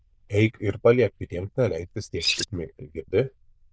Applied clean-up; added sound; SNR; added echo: neural diffusion model UNIVERSE++.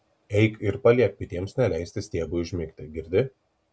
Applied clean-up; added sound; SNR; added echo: none; none; none; none.